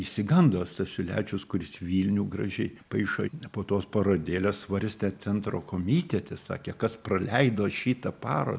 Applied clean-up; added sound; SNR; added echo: none; none; none; none.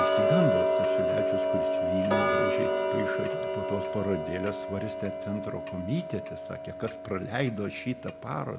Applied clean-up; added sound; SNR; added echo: none; Tick-tock; -4 dB; none.